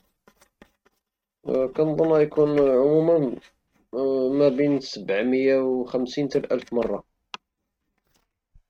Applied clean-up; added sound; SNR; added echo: neural mask model RNNoise.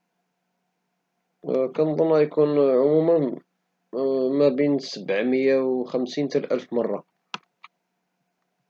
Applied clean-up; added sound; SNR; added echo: none; none; none; none.